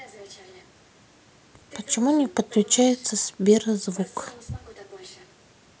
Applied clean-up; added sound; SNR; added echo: none; none; none; none.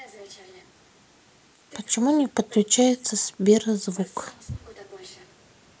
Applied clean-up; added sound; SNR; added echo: neural mask model Resemble Enhance denoiser.